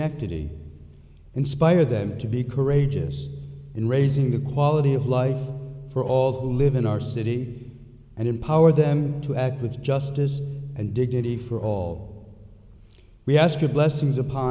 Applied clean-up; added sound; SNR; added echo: none; none; none; none.